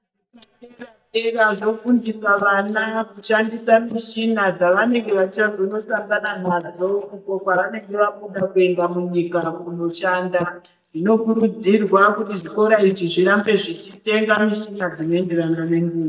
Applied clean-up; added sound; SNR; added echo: neural mask model DeepFilterNet 3.